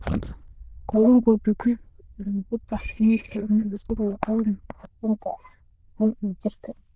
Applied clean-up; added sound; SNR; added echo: neural diffusion model UNIVERSE++.